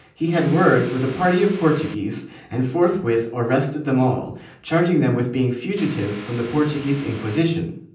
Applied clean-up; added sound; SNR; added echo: none; Vehicle; 16 dB; reverberation time 0.6 s.